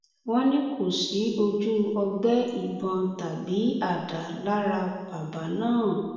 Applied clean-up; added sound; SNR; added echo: none; none; none; reverberation time 1.2 s.